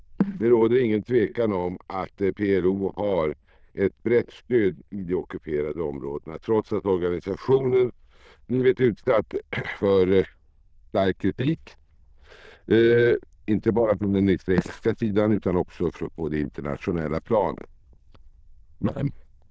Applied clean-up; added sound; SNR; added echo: neural diffusion model UNIVERSE++.